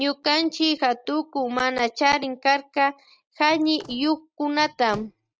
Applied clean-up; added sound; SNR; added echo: neural mask model RNNoise.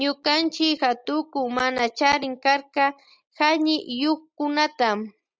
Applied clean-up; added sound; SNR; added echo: none; none; none; none.